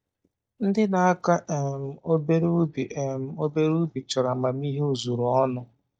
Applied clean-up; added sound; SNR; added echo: neural mask model DeepFilterNet 3.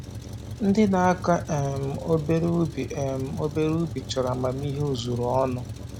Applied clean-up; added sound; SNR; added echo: none; Truck; 10 dB; none.